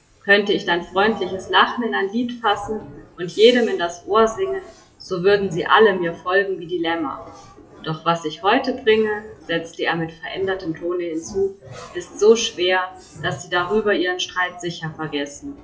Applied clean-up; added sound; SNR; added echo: classical method WPE with log-MMSE.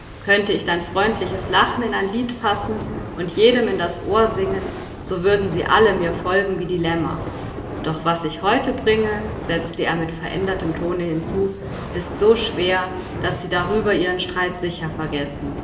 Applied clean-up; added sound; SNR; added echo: none; Fire; 10 dB; reverberation time 1.6 s.